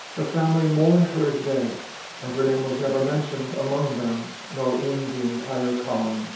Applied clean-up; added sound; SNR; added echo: none; Water; 15 dB; reverberation time 0.8 s.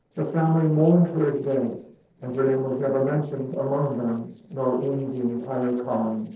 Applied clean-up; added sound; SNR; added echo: neural separator model SepFormer DNS4.